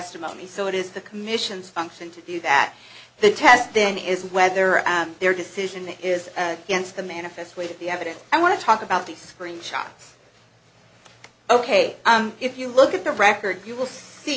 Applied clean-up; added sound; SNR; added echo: none; none; none; none.